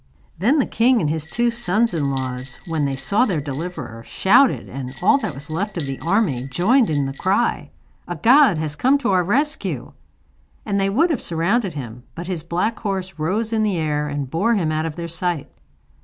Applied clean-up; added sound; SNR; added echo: none; Bell; 15 dB; none.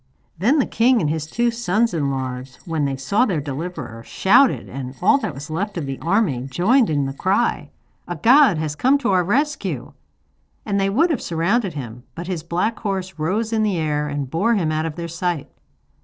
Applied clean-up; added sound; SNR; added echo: neural separator model SepFormer DNS4.